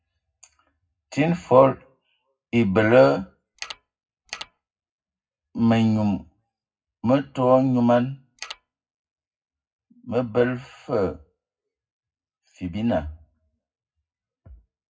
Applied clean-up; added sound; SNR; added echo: classical method WPE with log-MMSE.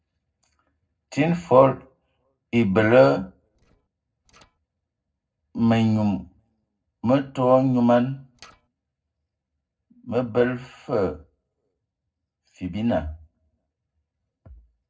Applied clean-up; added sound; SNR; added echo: neural separator model SepFormer DNS4.